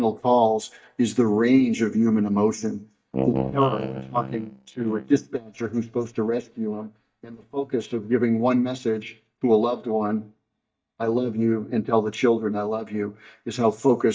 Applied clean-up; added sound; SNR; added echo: neural mask model DeepFilterNet 3.